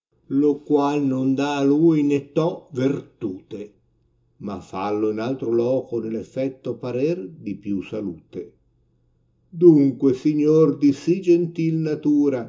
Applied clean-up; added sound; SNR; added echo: none; none; none; reverberation time 0.2 s.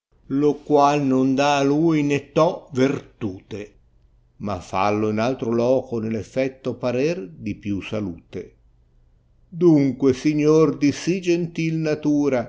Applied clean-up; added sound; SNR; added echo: none; none; none; none.